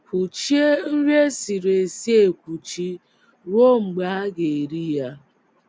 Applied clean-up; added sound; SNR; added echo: none; none; none; none.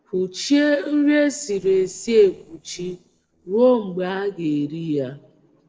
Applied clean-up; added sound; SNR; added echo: neural separator model SepFormer DNS4.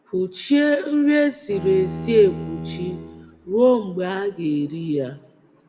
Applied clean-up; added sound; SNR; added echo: none; Bowed string instrument; 12 dB; reverberation time 0.7 s.